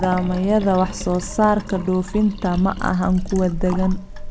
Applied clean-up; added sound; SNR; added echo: none; Clock + Liquid; 9 dB; none.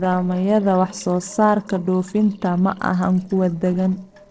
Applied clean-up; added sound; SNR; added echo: neural separator model SepFormer DNS4.